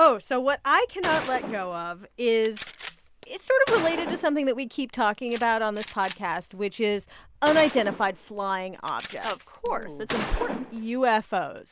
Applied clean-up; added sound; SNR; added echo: none; Gunshot, gunfire; 11 dB; none.